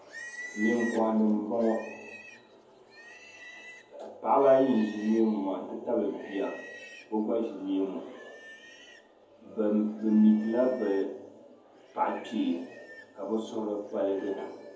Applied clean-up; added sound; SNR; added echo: none; Livestock, farm animals, working animals; 19 dB; reverberation time 0.7 s.